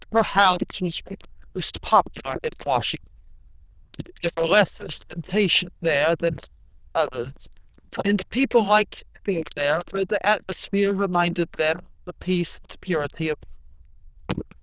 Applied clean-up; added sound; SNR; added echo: neural diffusion model UNIVERSE++.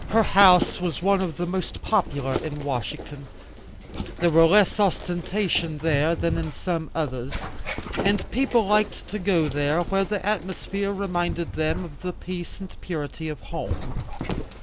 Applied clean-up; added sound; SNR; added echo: none; Dog; 7 dB; none.